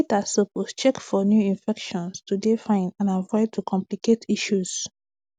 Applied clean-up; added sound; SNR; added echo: none; none; none; none.